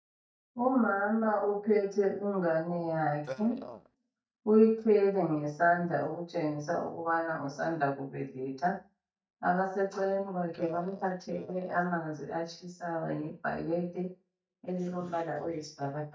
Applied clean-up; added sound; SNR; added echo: neural mask model DeepFilterNet 3.